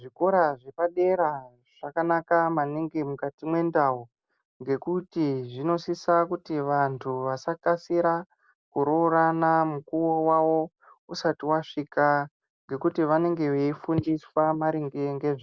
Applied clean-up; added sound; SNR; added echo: none; none; none; none.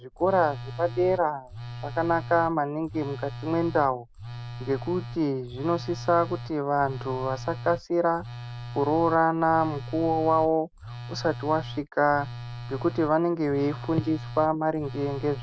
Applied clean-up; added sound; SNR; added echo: none; Telephone; 12 dB; none.